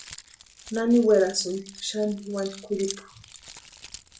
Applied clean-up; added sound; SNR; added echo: none; Keys jangling; 17 dB; reverberation time 0.3 s.